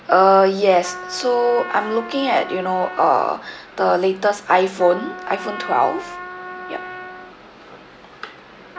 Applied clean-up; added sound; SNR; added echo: none; Trumpet; 15 dB; none.